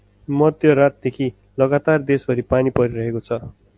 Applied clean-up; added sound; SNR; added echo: none; none; none; none.